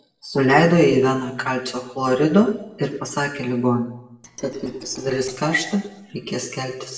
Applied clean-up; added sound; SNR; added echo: neural separator model SepFormer DNS4.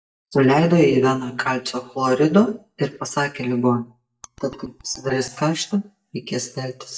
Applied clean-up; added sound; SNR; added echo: neural mask model DeepFilterNet 3.